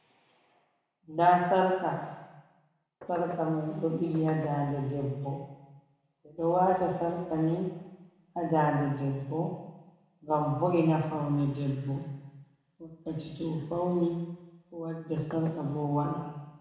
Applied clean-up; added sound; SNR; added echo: none; Knock; 15 dB; reverberation time 1.0 s.